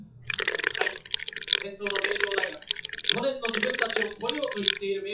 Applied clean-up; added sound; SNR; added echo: classical method WPE with log-MMSE.